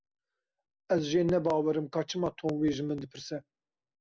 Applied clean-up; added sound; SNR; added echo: none; none; none; none.